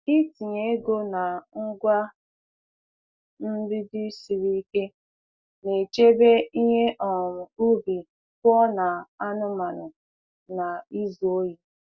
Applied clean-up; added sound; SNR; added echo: none; none; none; none.